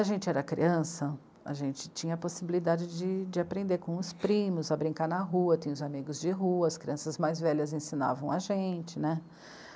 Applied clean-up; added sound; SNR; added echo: none; none; none; none.